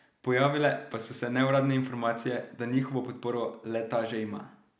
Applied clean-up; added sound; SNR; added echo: none; none; none; none.